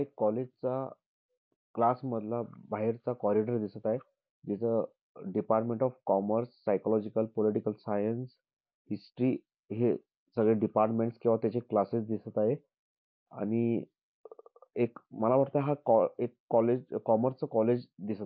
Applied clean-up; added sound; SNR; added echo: none; none; none; none.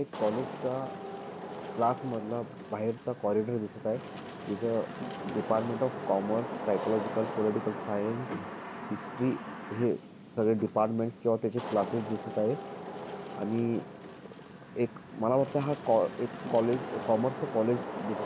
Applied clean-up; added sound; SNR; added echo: none; Wind / Rain; 8 dB; none.